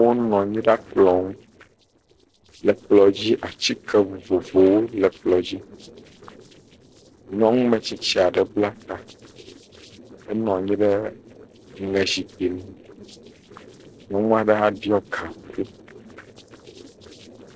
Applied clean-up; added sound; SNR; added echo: neural separator model SepFormer DNS4.